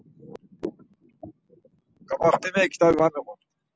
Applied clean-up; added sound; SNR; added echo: none; none; none; none.